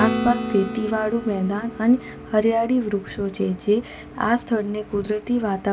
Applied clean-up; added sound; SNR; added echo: none; Acoustic guitar / Strum; 9 dB; none.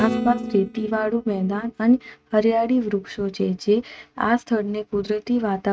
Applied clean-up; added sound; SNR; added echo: neural mask model RNNoise.